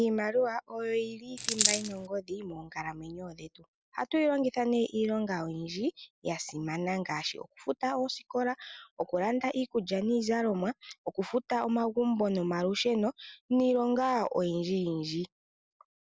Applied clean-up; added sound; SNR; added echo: none; Coin (dropping); -2 dB; none.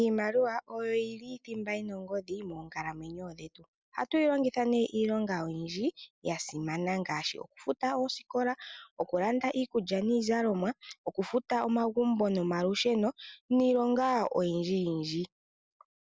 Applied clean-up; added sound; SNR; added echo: none; none; none; none.